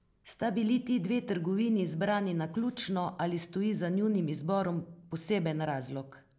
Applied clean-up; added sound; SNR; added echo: none; none; none; none.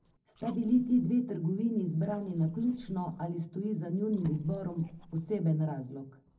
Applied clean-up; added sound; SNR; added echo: neural separator model SepFormer DNS4.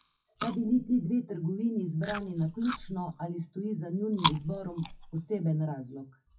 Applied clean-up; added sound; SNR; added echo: classical method WPE with log-MMSE.